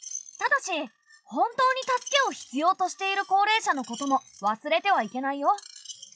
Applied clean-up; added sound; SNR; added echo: classical method log-MMSE.